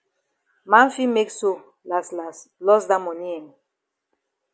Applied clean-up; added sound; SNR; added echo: none; none; none; none.